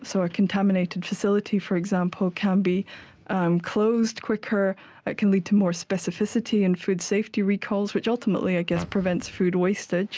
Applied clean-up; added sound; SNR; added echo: none; Fart; 14 dB; none.